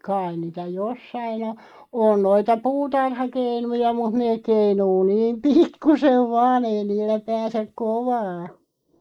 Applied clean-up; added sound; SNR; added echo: neural mask model Resemble Enhance denoiser.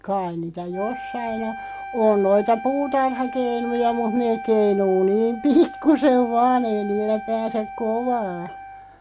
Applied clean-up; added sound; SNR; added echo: none; Wind instrument, woodwind instrument; 13 dB; none.